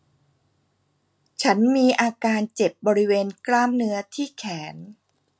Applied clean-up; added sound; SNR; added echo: none; none; none; none.